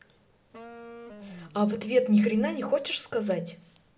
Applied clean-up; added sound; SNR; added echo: none; Wind instrument, woodwind instrument; 19 dB; none.